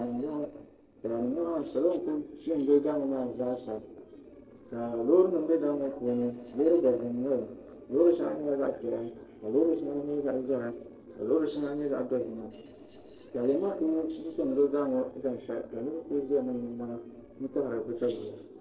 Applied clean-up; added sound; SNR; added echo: neural separator model SepFormer DNS4.